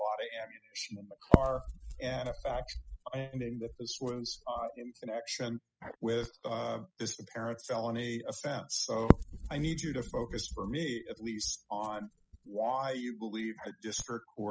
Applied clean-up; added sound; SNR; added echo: classical method spectral subtraction.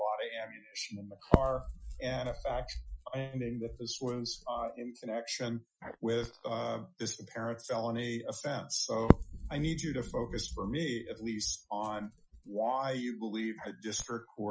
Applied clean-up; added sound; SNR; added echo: classical method Wiener filter.